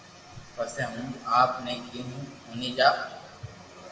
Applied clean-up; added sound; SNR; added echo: none; none; none; reverberation time 0.9 s.